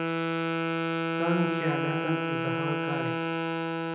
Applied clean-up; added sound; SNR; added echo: none; Wind instrument, woodwind instrument; -5 dB; reverberation time 0.8 s.